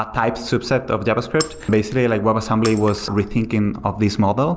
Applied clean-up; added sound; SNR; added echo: none; Shatter; 16 dB; none.